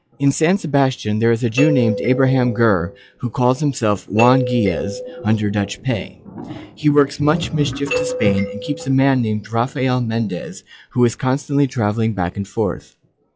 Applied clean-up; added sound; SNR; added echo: classical method log-MMSE.